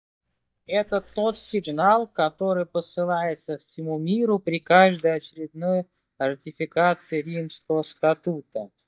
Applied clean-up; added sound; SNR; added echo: neural mask model DeepFilterNet 3.